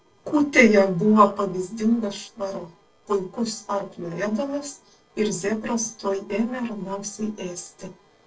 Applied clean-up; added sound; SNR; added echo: neural separator model SepFormer DNS4.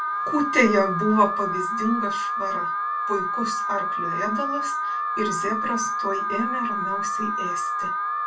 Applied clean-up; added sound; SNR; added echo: none; Alarm; -1 dB; reverberation time 0.2 s.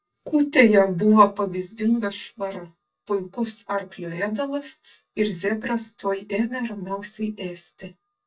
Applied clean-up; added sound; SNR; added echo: neural mask model DeepFilterNet 3.